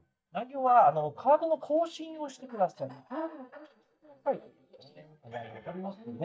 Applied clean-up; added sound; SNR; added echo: neural mask model DeepFilterNet 3.